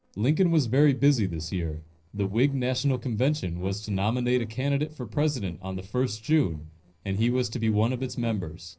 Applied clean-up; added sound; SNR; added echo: neural separator model SepFormer DNS4.